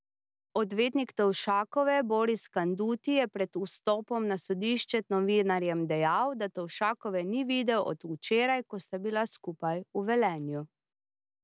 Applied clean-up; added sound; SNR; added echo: none; none; none; none.